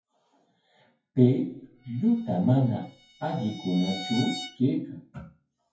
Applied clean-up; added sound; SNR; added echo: classical method WPE with log-MMSE.